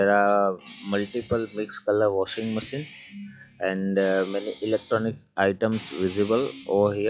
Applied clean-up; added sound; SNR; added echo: classical method log-MMSE.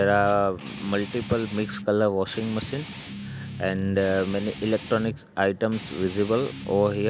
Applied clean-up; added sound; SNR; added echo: none; Guitar; 13 dB; none.